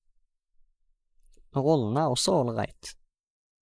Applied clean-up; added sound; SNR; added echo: neural mask model Resemble Enhance denoiser.